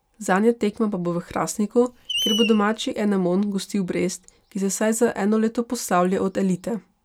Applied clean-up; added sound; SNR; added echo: none; Screech; 11 dB; none.